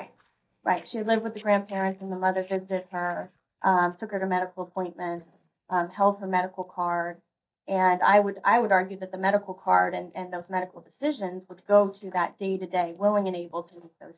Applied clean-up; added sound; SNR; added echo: neural mask model DeepFilterNet 3.